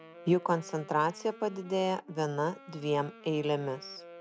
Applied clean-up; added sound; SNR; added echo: none; Wind instrument, woodwind instrument; 19 dB; none.